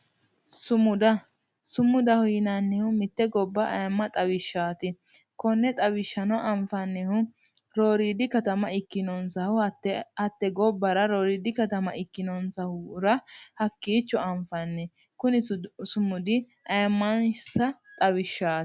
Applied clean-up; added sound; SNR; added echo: none; none; none; none.